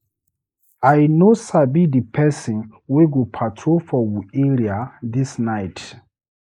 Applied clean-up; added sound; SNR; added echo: neural mask model Resemble Enhance denoiser.